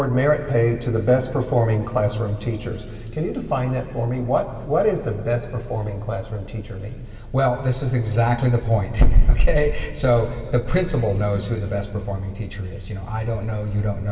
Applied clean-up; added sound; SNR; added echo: none; Motor vehicle (road) / Engine; 17 dB; reverberation time 2.5 s.